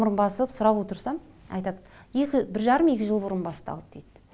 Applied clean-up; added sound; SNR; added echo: none; none; none; none.